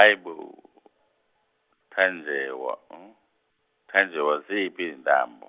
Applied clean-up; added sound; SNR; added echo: none; none; none; none.